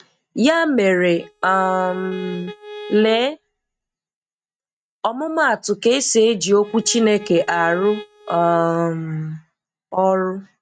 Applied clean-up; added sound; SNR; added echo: neural mask model RNNoise.